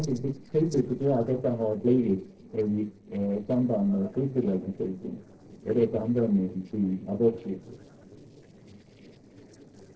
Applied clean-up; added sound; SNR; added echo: neural separator model SepFormer DNS4.